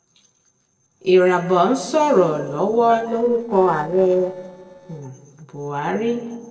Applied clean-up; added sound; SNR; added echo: neural separator model SepFormer DNS4.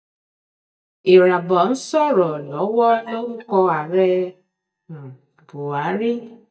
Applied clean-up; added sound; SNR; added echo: neural mask model DeepFilterNet 3.